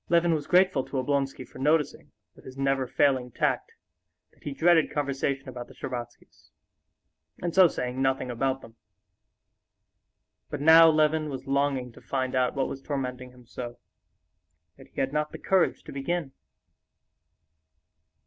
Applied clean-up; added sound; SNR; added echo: none; none; none; none.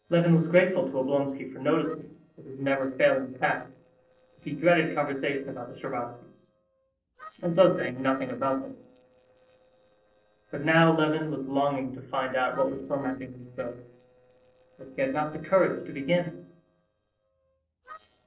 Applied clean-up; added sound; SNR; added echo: neural separator model SepFormer DNS4.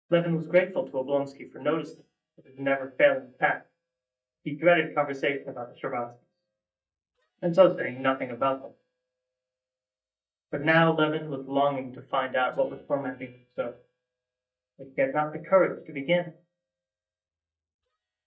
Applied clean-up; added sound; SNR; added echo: neural mask model DeepFilterNet 3.